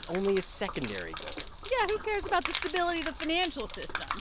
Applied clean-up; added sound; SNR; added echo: none; Gurgling / Liquid; 4 dB; none.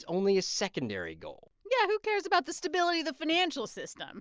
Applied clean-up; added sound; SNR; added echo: none; none; none; none.